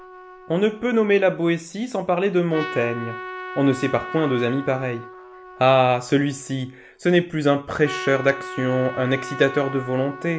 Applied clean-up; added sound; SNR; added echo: none; Trumpet; 14 dB; none.